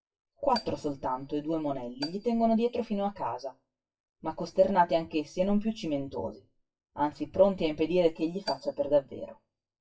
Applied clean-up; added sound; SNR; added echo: classical method WPE with log-MMSE.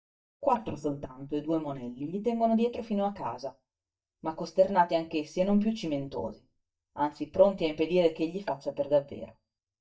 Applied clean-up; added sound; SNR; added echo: neural mask model DeepFilterNet 3.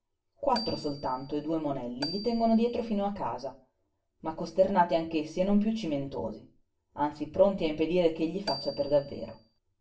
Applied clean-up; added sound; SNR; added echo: none; Marimba, xylophone; 13 dB; reverberation time 0.3 s.